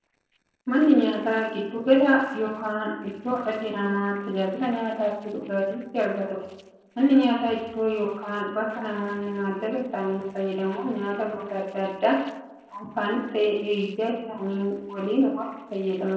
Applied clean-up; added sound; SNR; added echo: neural separator model SepFormer DNS4.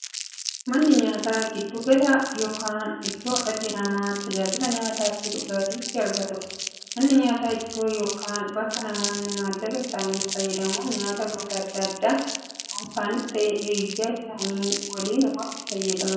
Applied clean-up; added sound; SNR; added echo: none; Crumpling, crinkling; 8 dB; reverberation time 0.9 s.